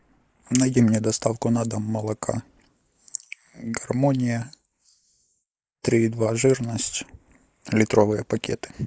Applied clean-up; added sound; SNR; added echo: neural mask model Resemble Enhance denoiser.